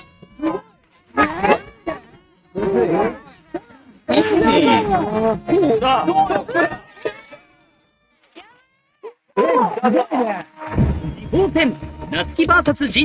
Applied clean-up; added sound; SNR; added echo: neural mask model RNNoise.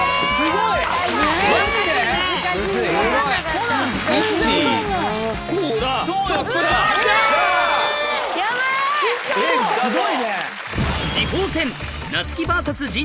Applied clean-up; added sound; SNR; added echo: none; none; none; none.